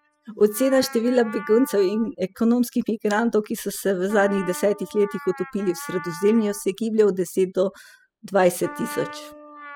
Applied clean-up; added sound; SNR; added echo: classical method spectral subtraction.